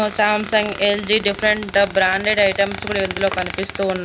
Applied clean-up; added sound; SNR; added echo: none; Squeak; 12 dB; none.